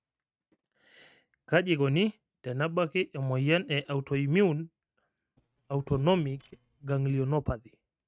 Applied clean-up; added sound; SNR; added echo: neural mask model RNNoise.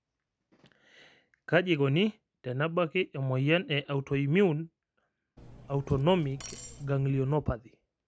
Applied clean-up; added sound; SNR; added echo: none; Cutlery, silverware; 13 dB; none.